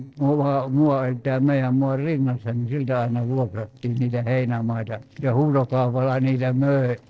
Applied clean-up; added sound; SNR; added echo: neural separator model SepFormer DNS4.